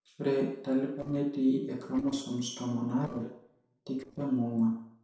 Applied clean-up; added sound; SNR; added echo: neural separator model SepFormer DNS4.